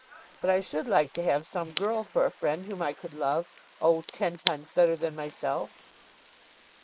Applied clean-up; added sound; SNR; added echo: neural mask model Resemble Enhance denoiser.